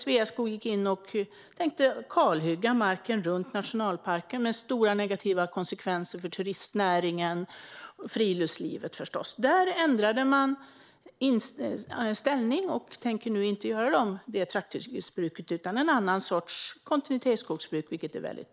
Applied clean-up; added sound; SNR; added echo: neural mask model Resemble Enhance denoiser.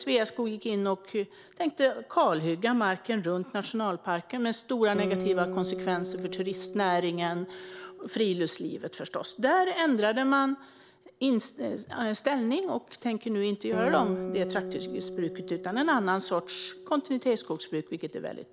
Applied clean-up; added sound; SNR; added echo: none; Guitar; 11 dB; none.